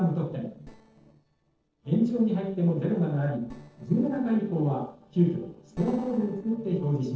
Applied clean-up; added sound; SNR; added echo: neural separator model SepFormer DNS4.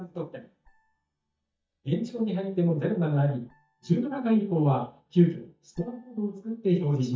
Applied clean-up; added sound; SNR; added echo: neural mask model DeepFilterNet 3.